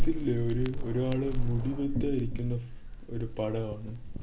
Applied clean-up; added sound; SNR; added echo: none; Crackle; -1 dB; none.